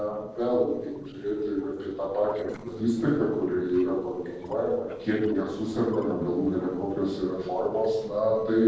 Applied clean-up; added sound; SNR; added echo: neural separator model SepFormer DNS4.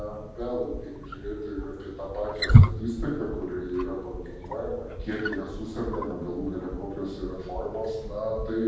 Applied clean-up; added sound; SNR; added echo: none; Wild animals; -4 dB; reverberation time 1.2 s.